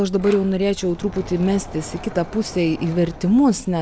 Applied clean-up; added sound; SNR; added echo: none; Sliding door; 16 dB; none.